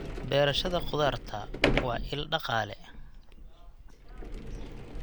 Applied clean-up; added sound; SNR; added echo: none; Sliding door; 2 dB; none.